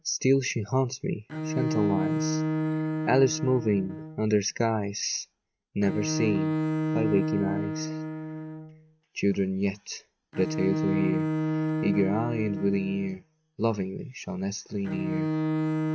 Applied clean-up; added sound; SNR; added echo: neural mask model RNNoise.